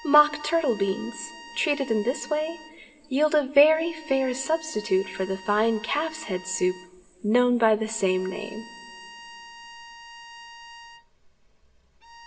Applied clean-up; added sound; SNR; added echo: none; Bowed string instrument; 19 dB; reverberation time 1.9 s.